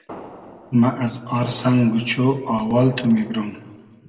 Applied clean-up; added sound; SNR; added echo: none; Fireworks; 20 dB; reverberation time 1.2 s.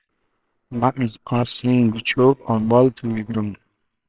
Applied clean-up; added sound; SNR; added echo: neural separator model SepFormer WHAMR!.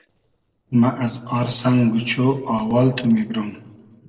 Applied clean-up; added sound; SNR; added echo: neural separator model SepFormer DNS4.